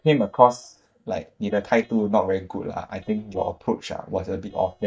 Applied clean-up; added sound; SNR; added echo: neural mask model DeepFilterNet 3.